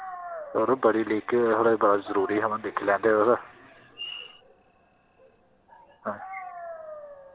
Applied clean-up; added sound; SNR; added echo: none; Dog; 17 dB; none.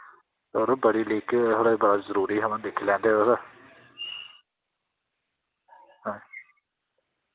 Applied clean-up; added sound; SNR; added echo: none; none; none; none.